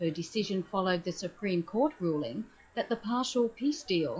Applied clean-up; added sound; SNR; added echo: classical method log-MMSE.